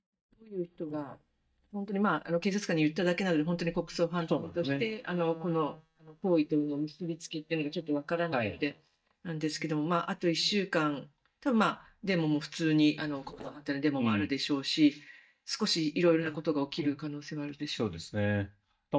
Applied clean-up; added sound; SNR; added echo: neural mask model DeepFilterNet 3.